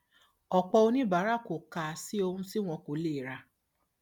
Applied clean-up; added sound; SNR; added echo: none; none; none; none.